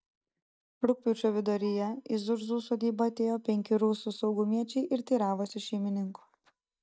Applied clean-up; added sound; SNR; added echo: neural mask model DeepFilterNet 3.